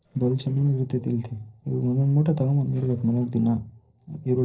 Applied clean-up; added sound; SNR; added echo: neural separator model SepFormer DNS4.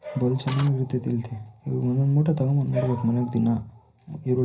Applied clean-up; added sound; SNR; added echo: none; Printer; 11 dB; reverberation time 0.5 s.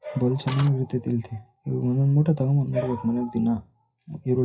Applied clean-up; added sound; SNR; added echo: classical method WPE with log-MMSE.